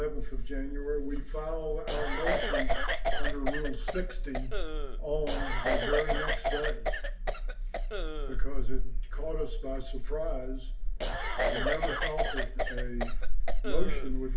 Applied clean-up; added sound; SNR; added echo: none; Cough; 7 dB; reverberation time 0.2 s.